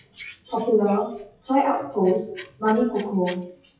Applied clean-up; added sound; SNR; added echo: classical method WPE with log-MMSE.